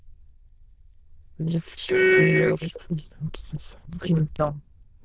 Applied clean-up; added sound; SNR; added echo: neural diffusion model UNIVERSE++.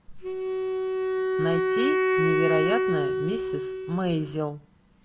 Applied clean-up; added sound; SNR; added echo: none; Wind instrument, woodwind instrument; -4 dB; none.